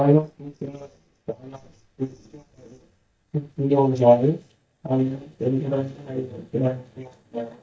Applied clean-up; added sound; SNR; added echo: neural mask model DeepFilterNet 3.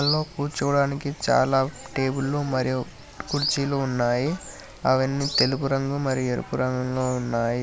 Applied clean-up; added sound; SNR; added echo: none; none; none; none.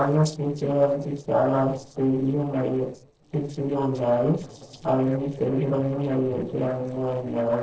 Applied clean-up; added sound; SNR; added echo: neural separator model SepFormer DNS4.